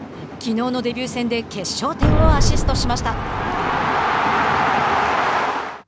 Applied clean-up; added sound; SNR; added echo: none; Boom; -2 dB; none.